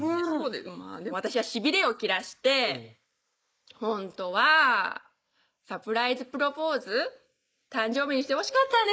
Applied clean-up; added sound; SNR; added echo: neural mask model Resemble Enhance denoiser.